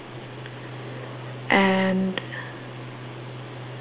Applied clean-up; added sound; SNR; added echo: none; none; none; none.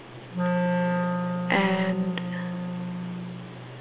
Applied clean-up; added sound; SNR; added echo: none; Wind instrument, woodwind instrument; -3 dB; none.